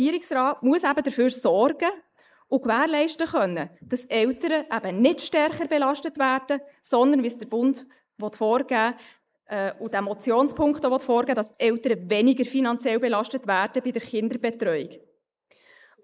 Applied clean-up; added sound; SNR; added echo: neural mask model Resemble Enhance denoiser.